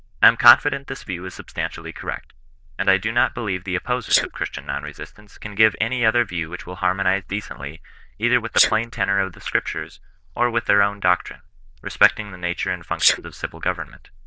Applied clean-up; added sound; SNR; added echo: neural diffusion model UNIVERSE++.